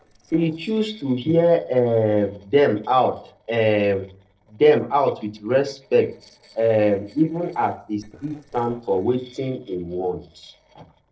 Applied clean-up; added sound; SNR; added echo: neural separator model SepFormer DNS4.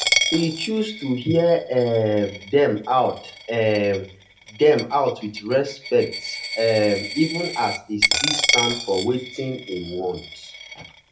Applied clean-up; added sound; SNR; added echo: none; Coin (dropping); 6 dB; reverberation time 0.3 s.